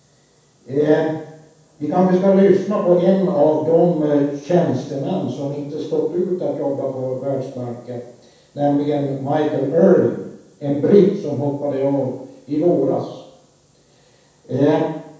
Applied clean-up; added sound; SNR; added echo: none; none; none; reverberation time 0.7 s.